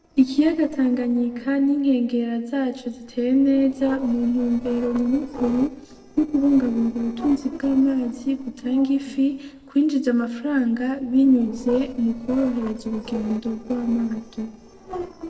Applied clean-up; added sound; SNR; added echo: neural separator model SepFormer DNS4.